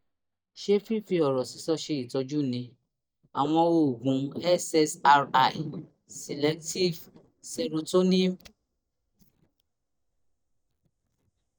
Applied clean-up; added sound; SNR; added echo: neural mask model DeepFilterNet 3.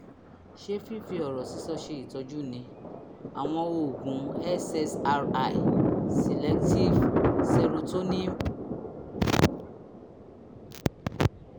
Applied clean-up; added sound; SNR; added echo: none; Thunder; -2 dB; none.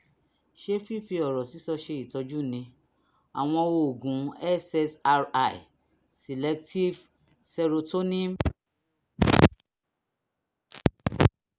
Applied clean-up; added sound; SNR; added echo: none; none; none; none.